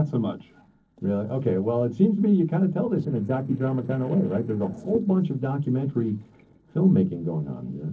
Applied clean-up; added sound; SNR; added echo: neural separator model SepFormer DNS4.